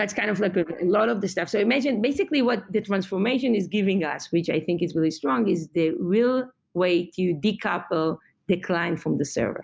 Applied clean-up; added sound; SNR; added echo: none; none; none; none.